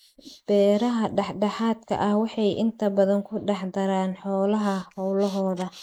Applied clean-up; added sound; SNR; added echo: neural mask model Resemble Enhance denoiser.